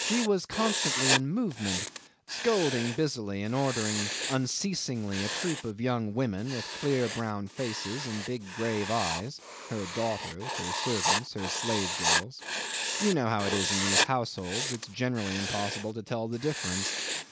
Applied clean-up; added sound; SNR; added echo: none; Writing; 2 dB; none.